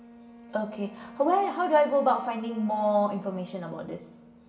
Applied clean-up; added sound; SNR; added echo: none; Wind instrument, woodwind instrument; 18 dB; reverberation time 0.7 s.